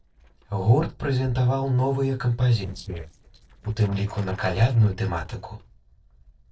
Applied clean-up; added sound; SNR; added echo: neural separator model SepFormer DNS4.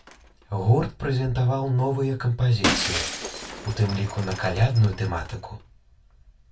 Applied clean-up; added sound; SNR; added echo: none; Shatter; 9 dB; reverberation time 0.2 s.